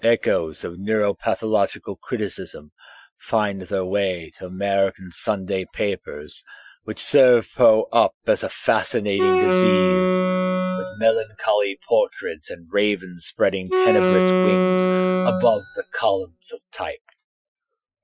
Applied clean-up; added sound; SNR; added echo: classical method Wiener filter.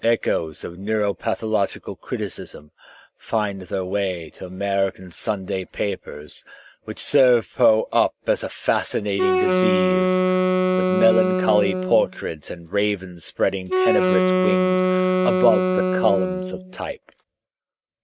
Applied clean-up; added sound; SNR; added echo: neural mask model RNNoise.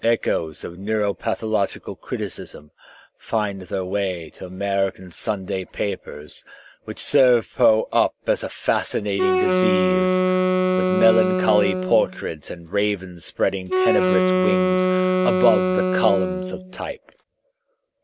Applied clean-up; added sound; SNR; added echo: none; Wind instrument, woodwind instrument; -3 dB; none.